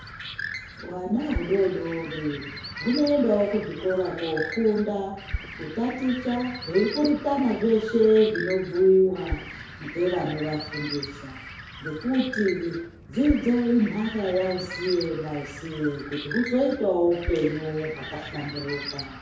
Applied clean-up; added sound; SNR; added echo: none; Bird; 11 dB; reverberation time 2.2 s.